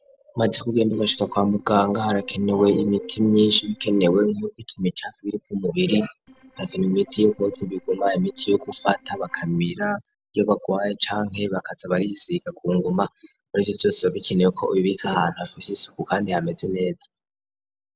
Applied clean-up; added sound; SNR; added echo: neural separator model SepFormer DNS4.